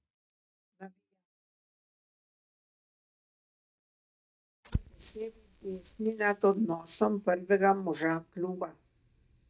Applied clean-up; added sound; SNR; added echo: neural mask model DeepFilterNet 3.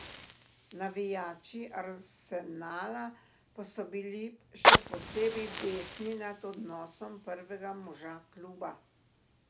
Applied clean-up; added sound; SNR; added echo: none; Fire; -5 dB; none.